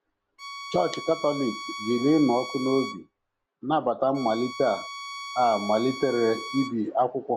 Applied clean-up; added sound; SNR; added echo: none; Bowed string instrument; 12 dB; none.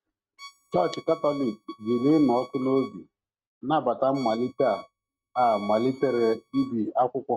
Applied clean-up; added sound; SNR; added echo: neural mask model RNNoise.